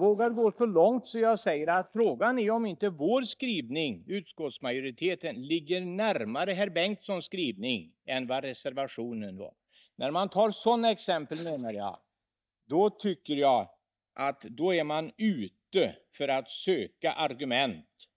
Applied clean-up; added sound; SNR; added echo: neural mask model DeepFilterNet 3.